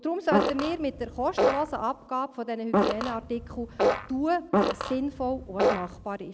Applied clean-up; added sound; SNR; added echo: none; Fart; -2 dB; none.